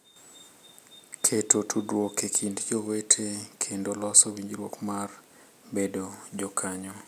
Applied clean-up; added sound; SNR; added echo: none; none; none; none.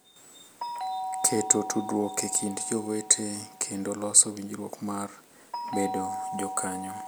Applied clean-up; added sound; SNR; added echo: none; Doorbell; 8 dB; none.